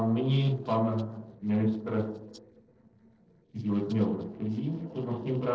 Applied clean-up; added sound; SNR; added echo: neural separator model SepFormer DNS4.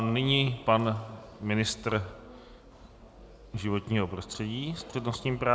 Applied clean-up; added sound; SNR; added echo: none; none; none; none.